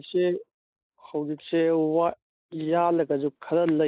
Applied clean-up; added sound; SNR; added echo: neural mask model Resemble Enhance denoiser.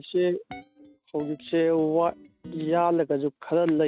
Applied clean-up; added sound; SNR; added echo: neural mask model RNNoise.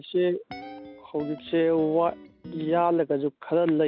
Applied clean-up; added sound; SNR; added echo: none; Guitar; 19 dB; none.